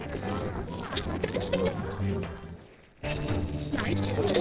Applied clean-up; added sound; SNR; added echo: neural separator model SepFormer DNS4.